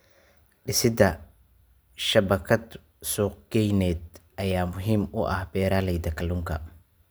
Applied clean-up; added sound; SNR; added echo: none; none; none; none.